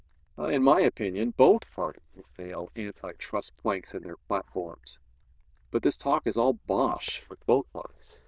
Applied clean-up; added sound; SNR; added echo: neural diffusion model UNIVERSE++.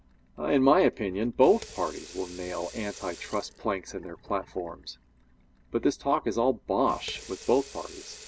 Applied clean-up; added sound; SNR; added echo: none; Sink (filling or washing) / Water tap, faucet; 20 dB; none.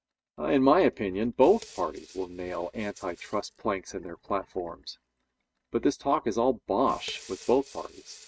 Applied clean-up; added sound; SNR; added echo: neural mask model RNNoise.